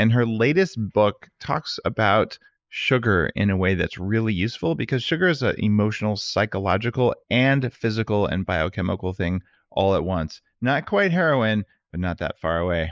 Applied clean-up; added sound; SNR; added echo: neural mask model Resemble Enhance denoiser.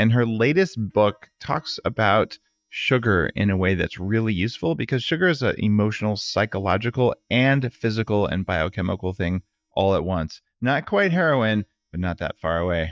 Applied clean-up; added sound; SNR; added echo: neural mask model DeepFilterNet 3.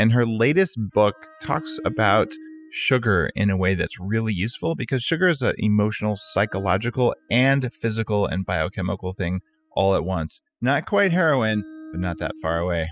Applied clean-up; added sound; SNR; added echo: classical method spectral subtraction.